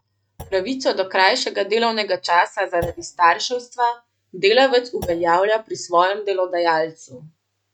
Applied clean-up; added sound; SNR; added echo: neural mask model RNNoise.